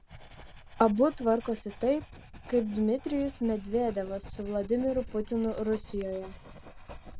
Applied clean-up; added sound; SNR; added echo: none; Writing; 14 dB; none.